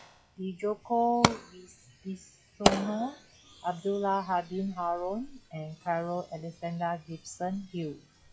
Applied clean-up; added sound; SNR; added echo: classical method log-MMSE.